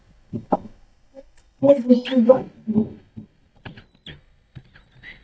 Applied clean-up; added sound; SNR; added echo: neural mask model DeepFilterNet 3.